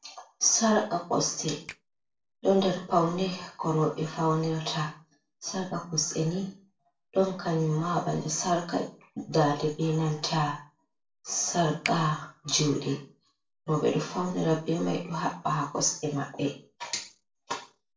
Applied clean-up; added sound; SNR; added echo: neural separator model SepFormer DNS4.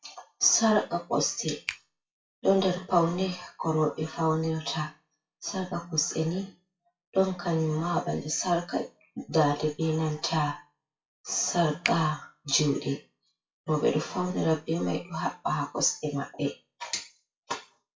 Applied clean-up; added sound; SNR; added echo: classical method WPE with log-MMSE.